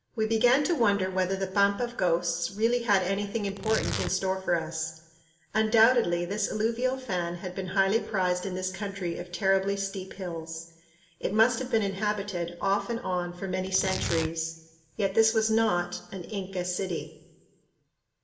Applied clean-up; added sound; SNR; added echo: none; Tearing; 9 dB; reverberation time 0.9 s.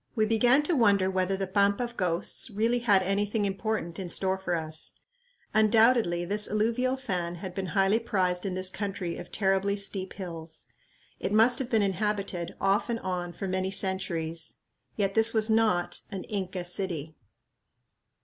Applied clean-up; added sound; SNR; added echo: none; none; none; none.